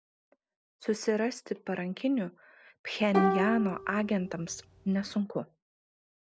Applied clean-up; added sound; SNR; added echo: none; Plucked string instrument; 1 dB; none.